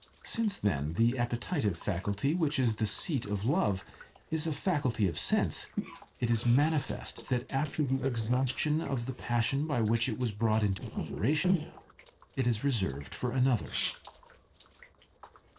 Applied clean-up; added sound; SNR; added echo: neural separator model SepFormer DNS4.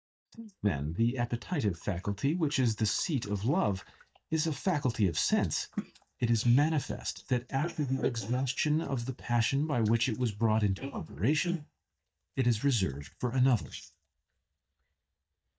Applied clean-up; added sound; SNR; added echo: neural mask model DeepFilterNet 3.